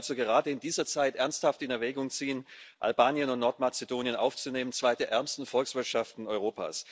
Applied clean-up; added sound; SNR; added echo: none; none; none; none.